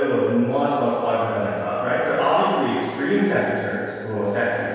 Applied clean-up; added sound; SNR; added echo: none; none; none; reverberation time 1.9 s.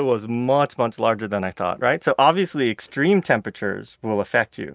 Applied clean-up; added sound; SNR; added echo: none; none; none; none.